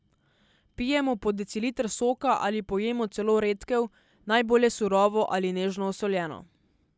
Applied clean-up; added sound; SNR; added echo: none; none; none; none.